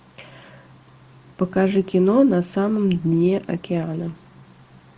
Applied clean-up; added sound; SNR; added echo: none; none; none; none.